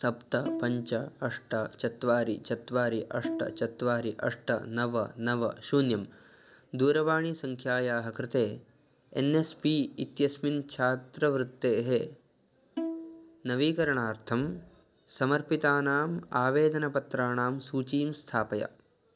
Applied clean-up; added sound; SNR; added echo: none; Bowed string instrument; 9 dB; none.